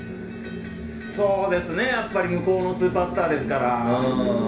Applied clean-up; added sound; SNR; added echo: none; none; none; reverberation time 0.5 s.